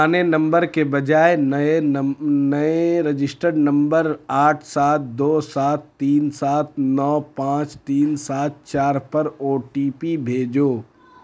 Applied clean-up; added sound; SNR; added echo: none; none; none; none.